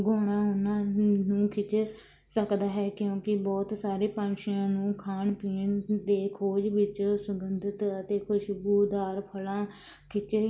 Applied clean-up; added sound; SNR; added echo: none; none; none; none.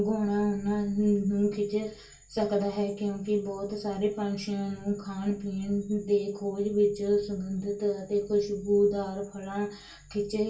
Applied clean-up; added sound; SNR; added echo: none; none; none; reverberation time 0.2 s.